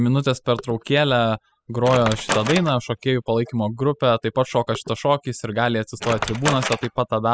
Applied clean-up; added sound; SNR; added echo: classical method spectral subtraction.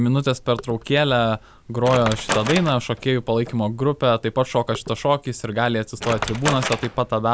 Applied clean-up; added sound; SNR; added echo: none; Wood; 11 dB; none.